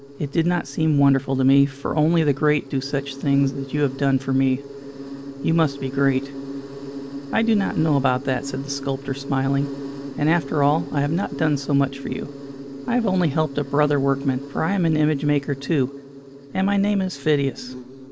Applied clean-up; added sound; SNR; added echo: none; Insect; 12 dB; none.